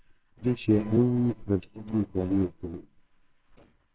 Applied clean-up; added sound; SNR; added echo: neural separator model SepFormer WHAMR!.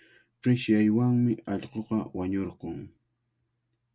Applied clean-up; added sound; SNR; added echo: none; none; none; none.